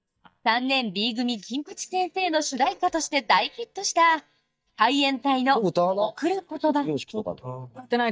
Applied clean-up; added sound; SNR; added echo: neural mask model DeepFilterNet 3.